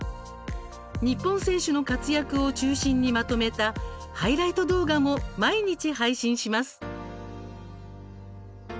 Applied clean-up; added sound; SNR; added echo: none; Ringtone; 14 dB; none.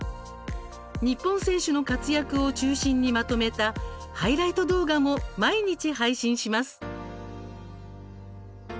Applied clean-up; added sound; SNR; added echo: none; none; none; none.